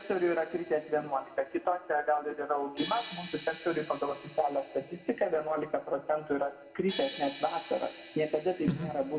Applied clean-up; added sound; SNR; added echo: none; Crash cymbal; 10 dB; reverberation time 0.8 s.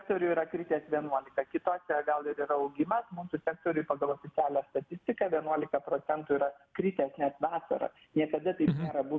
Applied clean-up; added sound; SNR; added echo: none; none; none; none.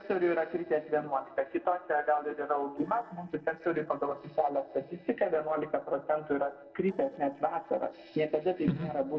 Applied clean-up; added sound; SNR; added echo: neural separator model SepFormer DNS4.